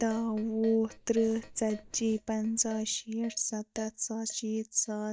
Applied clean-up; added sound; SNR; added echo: neural mask model DeepFilterNet 3.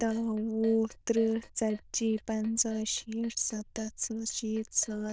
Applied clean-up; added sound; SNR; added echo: neural diffusion model UNIVERSE++.